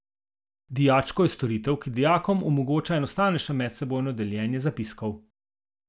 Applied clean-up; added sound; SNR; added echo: none; none; none; none.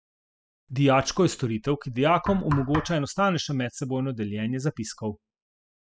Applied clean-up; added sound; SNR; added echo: classical method spectral subtraction.